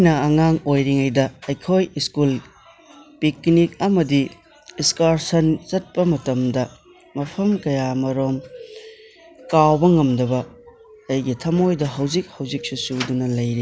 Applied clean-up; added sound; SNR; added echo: none; none; none; none.